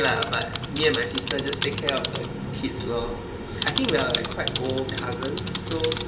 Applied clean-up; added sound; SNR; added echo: none; Typing; 6 dB; reverberation time 0.3 s.